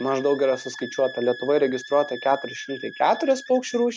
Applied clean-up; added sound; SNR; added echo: none; Wind instrument, woodwind instrument; 16 dB; none.